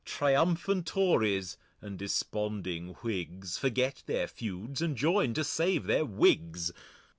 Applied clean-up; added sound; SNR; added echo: none; none; none; none.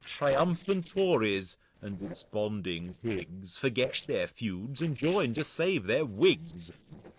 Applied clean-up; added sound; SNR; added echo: neural separator model SepFormer DNS4.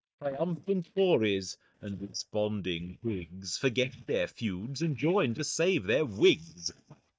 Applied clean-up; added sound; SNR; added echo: neural mask model DeepFilterNet 3.